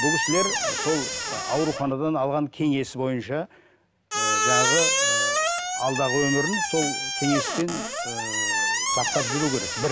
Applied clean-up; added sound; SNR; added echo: none; Squeak; -1 dB; none.